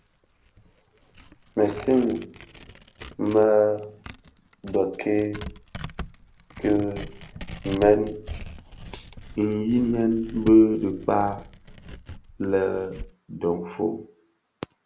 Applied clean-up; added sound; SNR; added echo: none; Tearing; 15 dB; none.